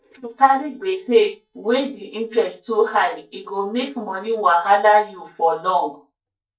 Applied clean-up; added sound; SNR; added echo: neural mask model DeepFilterNet 3.